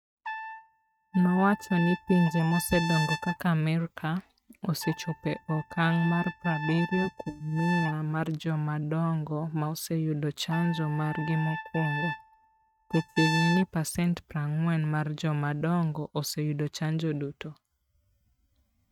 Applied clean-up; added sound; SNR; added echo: neural mask model RNNoise.